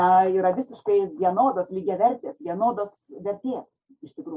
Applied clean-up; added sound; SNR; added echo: none; none; none; none.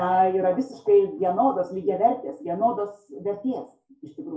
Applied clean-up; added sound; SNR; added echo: none; none; none; reverberation time 0.4 s.